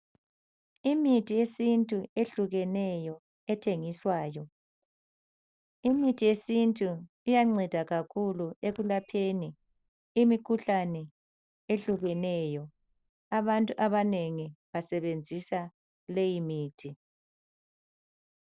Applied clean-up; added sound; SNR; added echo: neural separator model SepFormer DNS4.